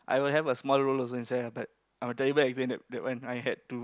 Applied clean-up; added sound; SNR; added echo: none; none; none; none.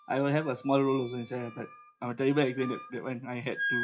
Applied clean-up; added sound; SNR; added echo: classical method WPE with log-MMSE.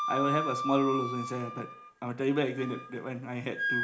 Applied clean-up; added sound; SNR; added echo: none; Wind instrument, woodwind instrument; 4 dB; reverberation time 0.4 s.